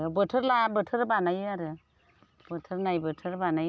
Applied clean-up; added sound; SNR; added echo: none; none; none; none.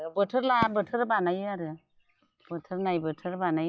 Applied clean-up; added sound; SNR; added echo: classical method log-MMSE.